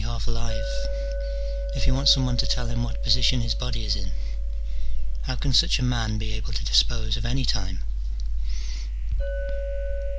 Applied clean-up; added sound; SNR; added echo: none; Chink, clink; 19 dB; none.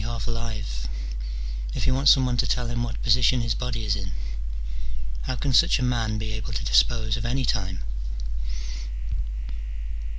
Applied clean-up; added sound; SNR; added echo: none; none; none; none.